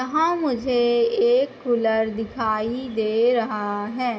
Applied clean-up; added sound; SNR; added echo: none; none; none; reverberation time 0.9 s.